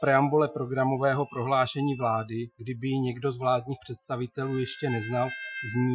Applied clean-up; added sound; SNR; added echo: classical method Wiener filter.